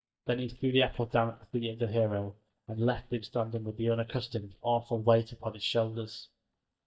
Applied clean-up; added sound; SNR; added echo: neural mask model DeepFilterNet 3.